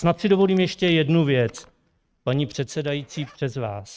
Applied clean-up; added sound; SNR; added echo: neural mask model RNNoise.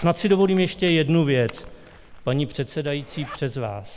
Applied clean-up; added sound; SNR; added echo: none; Zipper (clothing); 19 dB; none.